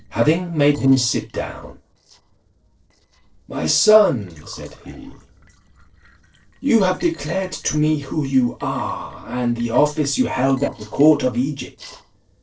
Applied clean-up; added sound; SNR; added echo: neural separator model SepFormer DNS4.